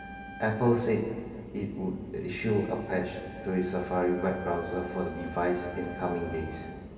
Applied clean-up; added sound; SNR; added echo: none; Wind instrument, woodwind instrument; 16 dB; reverberation time 2.3 s.